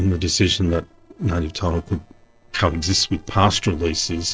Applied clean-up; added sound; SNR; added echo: neural separator model SepFormer DNS4.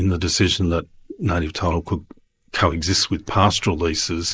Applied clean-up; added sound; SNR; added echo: neural mask model Resemble Enhance denoiser.